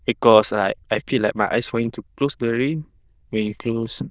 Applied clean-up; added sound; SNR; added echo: neural diffusion model UNIVERSE++.